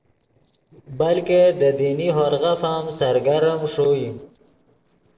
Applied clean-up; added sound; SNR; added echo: neural separator model SepFormer DNS4.